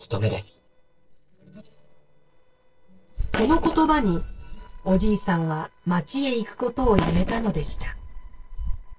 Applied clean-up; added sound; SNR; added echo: neural separator model SepFormer DNS4.